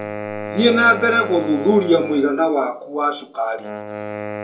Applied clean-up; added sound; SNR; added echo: none; Wind instrument, woodwind instrument; 11 dB; reverberation time 0.2 s.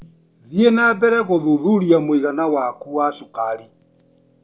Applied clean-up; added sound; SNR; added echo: none; none; none; none.